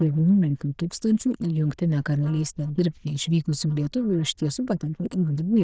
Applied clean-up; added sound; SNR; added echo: neural diffusion model UNIVERSE++.